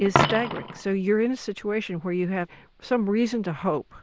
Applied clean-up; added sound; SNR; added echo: none; Coin (dropping); 5 dB; none.